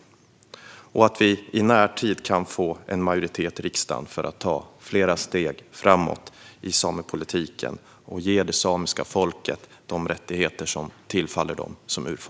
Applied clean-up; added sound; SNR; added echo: none; none; none; none.